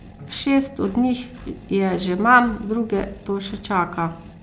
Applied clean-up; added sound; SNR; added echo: none; Engine; 19 dB; none.